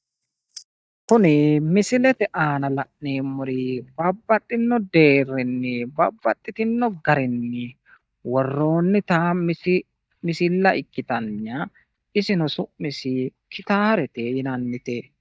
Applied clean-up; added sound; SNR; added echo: neural mask model DeepFilterNet 3.